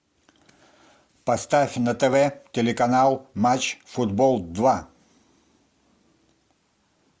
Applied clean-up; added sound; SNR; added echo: none; none; none; none.